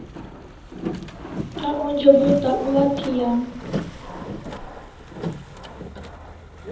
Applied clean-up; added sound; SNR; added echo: none; Boat, Water vehicle; 8 dB; reverberation time 0.7 s.